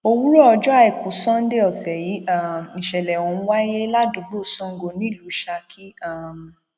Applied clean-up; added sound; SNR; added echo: none; none; none; none.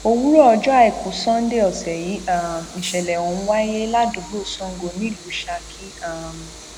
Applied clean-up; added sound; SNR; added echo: none; Train; 17 dB; none.